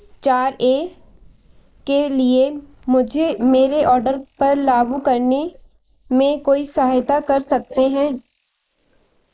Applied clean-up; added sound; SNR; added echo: neural mask model Resemble Enhance denoiser.